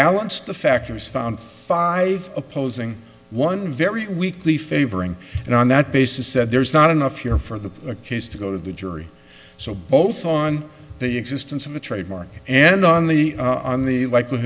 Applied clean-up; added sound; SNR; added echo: none; none; none; none.